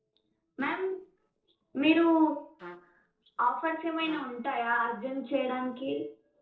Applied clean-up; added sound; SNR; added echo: neural separator model SepFormer DNS4.